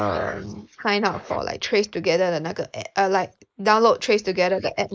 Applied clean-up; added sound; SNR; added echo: neural mask model Resemble Enhance denoiser.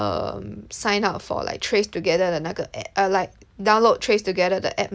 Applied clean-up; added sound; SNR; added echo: none; none; none; none.